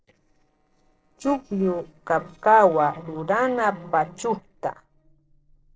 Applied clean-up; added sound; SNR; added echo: neural separator model SepFormer DNS4.